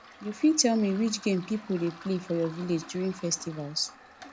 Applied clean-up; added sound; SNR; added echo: none; Toilet flush; 19 dB; none.